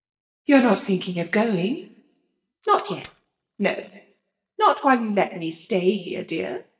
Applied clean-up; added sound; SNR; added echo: neural mask model DeepFilterNet 3.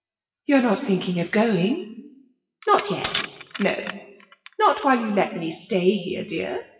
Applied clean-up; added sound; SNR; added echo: classical method WPE with log-MMSE.